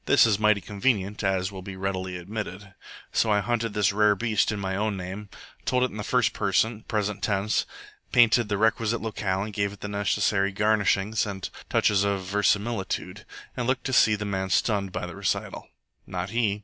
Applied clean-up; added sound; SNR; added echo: none; none; none; none.